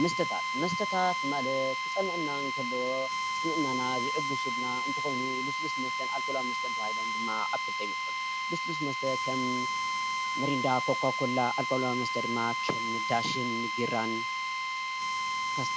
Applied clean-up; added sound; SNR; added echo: none; Drill; -2 dB; none.